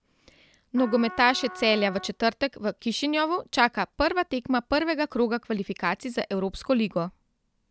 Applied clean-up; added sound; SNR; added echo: none; Trumpet; 16 dB; none.